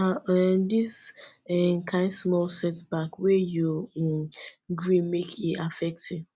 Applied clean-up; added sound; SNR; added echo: none; none; none; none.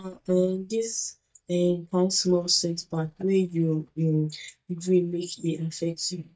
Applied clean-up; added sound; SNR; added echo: neural mask model DeepFilterNet 3.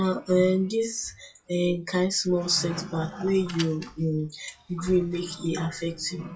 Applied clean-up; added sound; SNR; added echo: classical method WPE with log-MMSE.